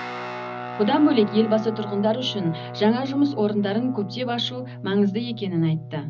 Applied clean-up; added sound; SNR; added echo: none; Guitar; 11 dB; reverberation time 0.4 s.